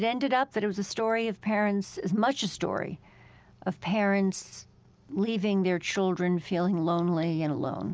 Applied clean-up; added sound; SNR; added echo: none; none; none; none.